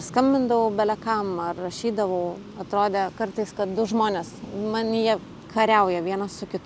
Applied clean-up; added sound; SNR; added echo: none; none; none; none.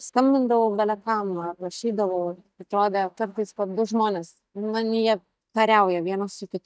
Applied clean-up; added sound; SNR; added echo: neural mask model DeepFilterNet 3.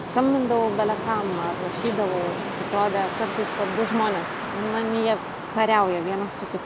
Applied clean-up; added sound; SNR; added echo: none; Wind; 6 dB; none.